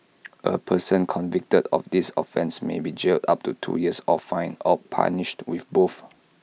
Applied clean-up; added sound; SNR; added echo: none; none; none; none.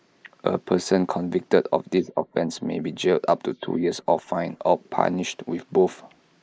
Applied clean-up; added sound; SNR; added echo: neural mask model Resemble Enhance denoiser.